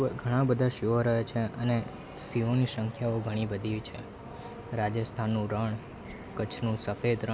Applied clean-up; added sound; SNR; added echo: none; none; none; none.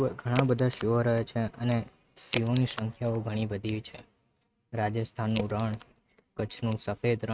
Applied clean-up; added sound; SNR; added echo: neural mask model RNNoise.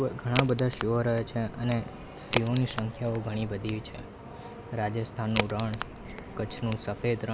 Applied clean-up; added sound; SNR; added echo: none; Crack; 7 dB; none.